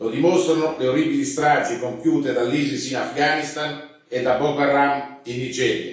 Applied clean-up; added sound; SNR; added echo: none; none; none; reverberation time 0.6 s.